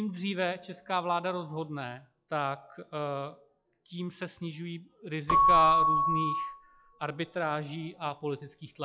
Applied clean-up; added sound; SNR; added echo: classical method log-MMSE.